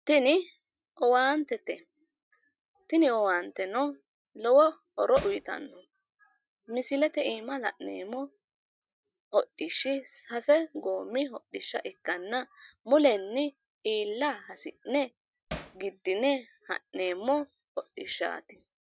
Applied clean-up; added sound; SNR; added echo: none; Hammer; 11 dB; none.